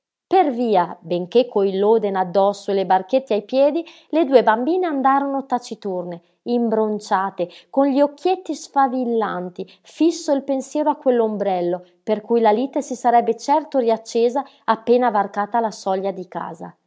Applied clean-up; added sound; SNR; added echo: none; none; none; none.